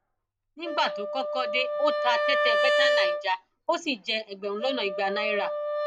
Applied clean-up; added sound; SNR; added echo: none; Wind instrument, woodwind instrument; -1 dB; none.